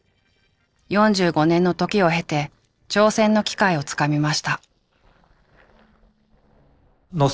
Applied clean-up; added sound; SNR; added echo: neural separator model SepFormer DNS4.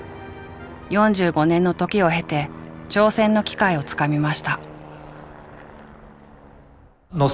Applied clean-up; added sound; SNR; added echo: none; Aircraft; 17 dB; none.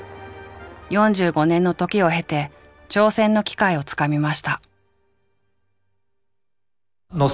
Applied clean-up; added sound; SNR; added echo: none; none; none; none.